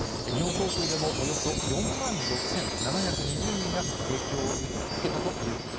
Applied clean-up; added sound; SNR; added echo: none; Fire + Chime; -3 dB; none.